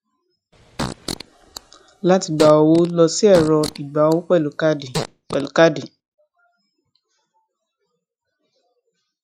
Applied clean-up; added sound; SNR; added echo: classical method log-MMSE.